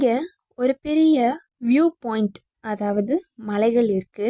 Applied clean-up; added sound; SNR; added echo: none; none; none; none.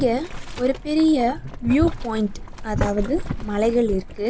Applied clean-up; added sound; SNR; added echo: none; Boiling; 7 dB; none.